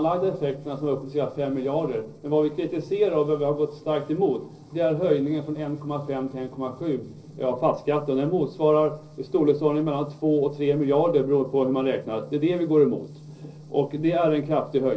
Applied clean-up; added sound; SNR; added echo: neural separator model SepFormer DNS4.